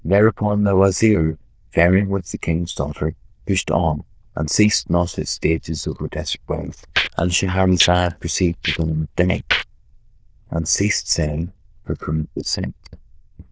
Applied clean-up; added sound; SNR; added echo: neural diffusion model UNIVERSE++.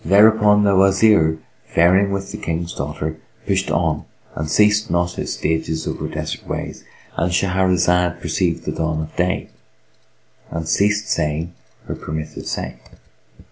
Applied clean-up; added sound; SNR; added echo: none; none; none; none.